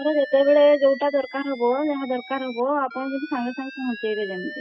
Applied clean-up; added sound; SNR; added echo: classical method spectral subtraction.